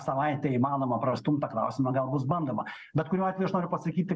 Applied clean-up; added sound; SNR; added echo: none; none; none; none.